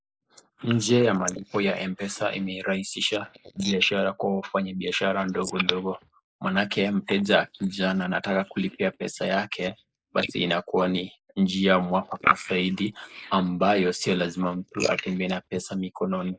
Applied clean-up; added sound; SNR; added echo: neural mask model Resemble Enhance denoiser.